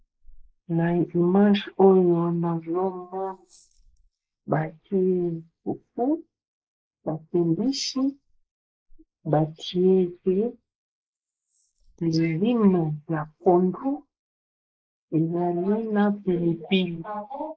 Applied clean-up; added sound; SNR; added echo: neural mask model Resemble Enhance denoiser.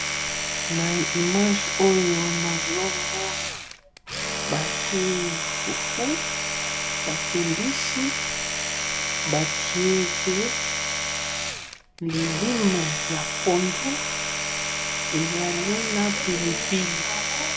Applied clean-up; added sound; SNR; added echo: none; Domestic sounds, home sounds; -1 dB; none.